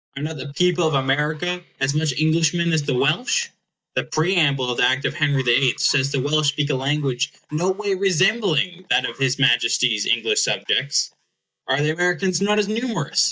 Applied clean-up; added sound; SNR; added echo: neural mask model DeepFilterNet 3.